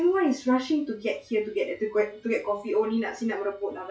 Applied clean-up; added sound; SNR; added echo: classical method log-MMSE.